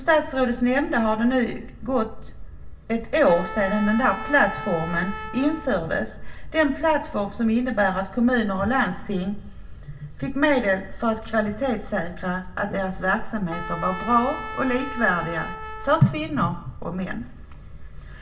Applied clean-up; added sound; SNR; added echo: none; Trumpet; 11 dB; reverberation time 0.2 s.